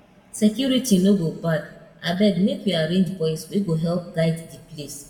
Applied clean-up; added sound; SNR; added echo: none; none; none; reverberation time 0.8 s.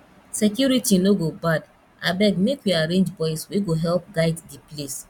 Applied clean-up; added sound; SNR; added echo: none; none; none; none.